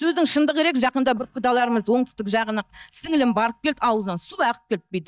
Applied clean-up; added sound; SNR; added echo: neural mask model DeepFilterNet 3.